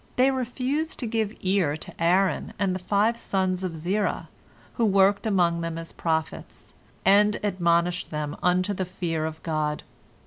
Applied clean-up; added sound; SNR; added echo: none; none; none; none.